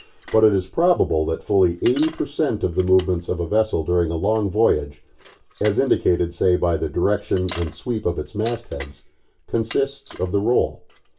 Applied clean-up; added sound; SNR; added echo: none; Bicycle; 20 dB; reverberation time 0.2 s.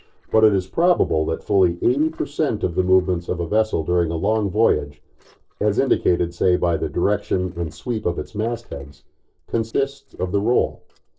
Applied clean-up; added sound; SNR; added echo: neural separator model SepFormer DNS4.